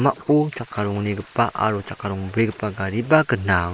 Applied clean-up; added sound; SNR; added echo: neural mask model Resemble Enhance denoiser.